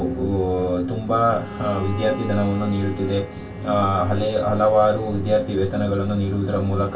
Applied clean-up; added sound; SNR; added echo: none; Bowed string instrument; 17 dB; reverberation time 0.2 s.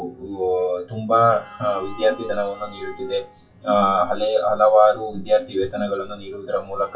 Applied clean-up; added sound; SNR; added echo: classical method WPE with log-MMSE.